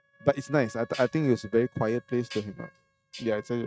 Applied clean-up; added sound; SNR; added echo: neural mask model RNNoise.